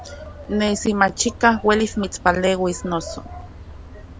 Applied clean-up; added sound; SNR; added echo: none; Vehicle horn, car horn, honking; 16 dB; none.